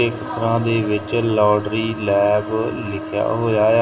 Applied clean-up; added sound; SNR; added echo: none; Bowed string instrument; 13 dB; reverberation time 1.3 s.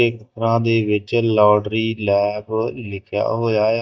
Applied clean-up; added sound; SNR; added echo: neural mask model DeepFilterNet 3.